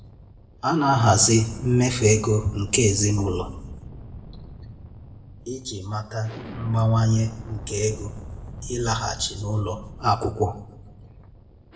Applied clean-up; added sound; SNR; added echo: none; Explosion; 14 dB; reverberation time 0.7 s.